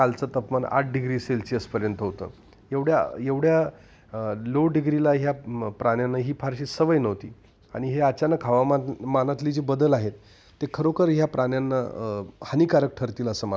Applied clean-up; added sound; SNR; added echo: none; none; none; none.